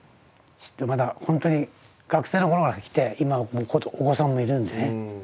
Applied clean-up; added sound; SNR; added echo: none; none; none; none.